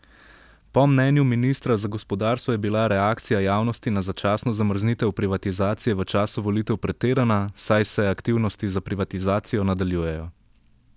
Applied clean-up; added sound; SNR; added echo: none; none; none; none.